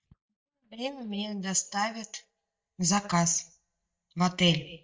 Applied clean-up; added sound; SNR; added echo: neural mask model DeepFilterNet 3.